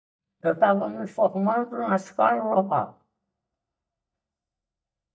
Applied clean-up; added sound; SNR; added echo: neural mask model DeepFilterNet 3.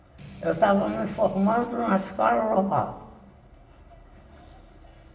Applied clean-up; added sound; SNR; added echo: none; Strum; 17 dB; reverberation time 1.3 s.